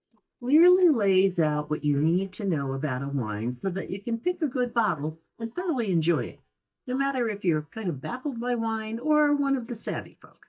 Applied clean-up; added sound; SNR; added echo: neural mask model DeepFilterNet 3.